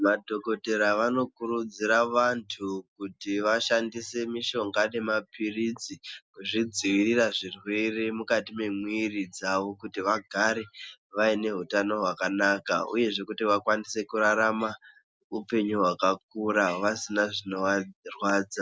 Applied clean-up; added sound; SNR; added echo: none; none; none; none.